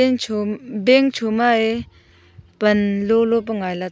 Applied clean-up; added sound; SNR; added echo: none; none; none; none.